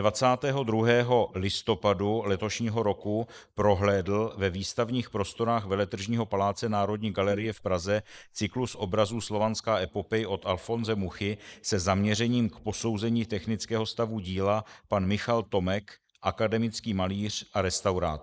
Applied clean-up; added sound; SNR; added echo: neural mask model Resemble Enhance denoiser.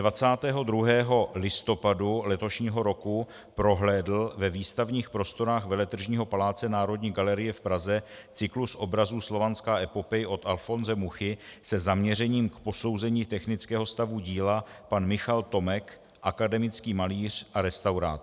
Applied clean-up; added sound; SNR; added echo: none; none; none; none.